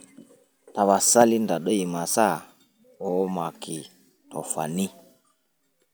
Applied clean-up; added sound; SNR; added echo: none; none; none; none.